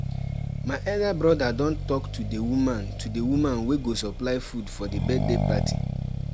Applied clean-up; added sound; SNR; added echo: none; Accelerating, revving, vroom; 3 dB; none.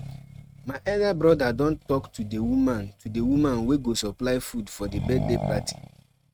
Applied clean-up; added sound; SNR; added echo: neural mask model RNNoise.